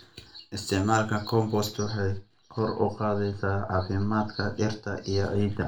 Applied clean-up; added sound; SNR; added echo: none; none; none; reverberation time 0.3 s.